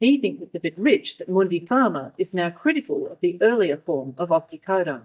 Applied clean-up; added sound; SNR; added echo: neural mask model DeepFilterNet 3.